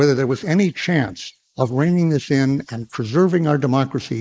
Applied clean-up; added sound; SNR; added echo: neural mask model Resemble Enhance denoiser.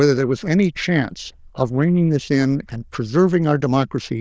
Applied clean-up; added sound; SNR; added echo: neural diffusion model UNIVERSE++.